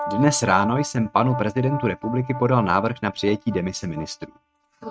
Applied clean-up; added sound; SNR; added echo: neural mask model RNNoise.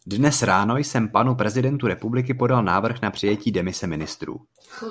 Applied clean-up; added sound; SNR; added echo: none; none; none; none.